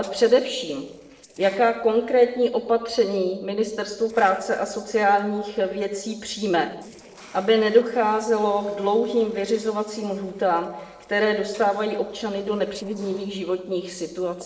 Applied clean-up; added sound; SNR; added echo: neural separator model SepFormer DNS4.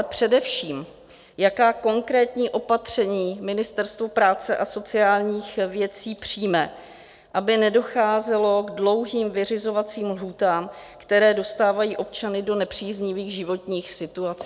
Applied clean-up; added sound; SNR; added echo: none; none; none; none.